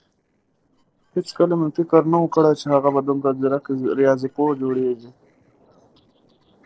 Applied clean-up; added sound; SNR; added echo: neural separator model SepFormer DNS4.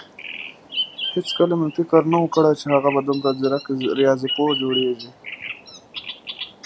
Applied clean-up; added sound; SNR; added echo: none; Bird vocalization, bird call, bird song; 11 dB; none.